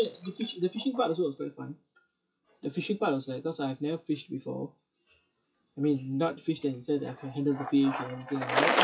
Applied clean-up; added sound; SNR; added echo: classical method WPE with log-MMSE.